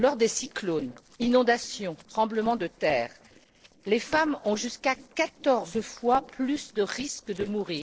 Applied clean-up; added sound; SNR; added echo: neural separator model SepFormer DNS4.